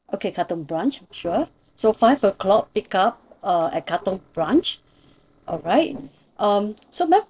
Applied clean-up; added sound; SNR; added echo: neural separator model SepFormer DNS4.